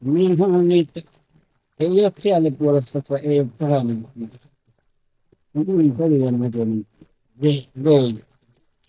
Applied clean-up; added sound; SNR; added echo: neural mask model DeepFilterNet 3.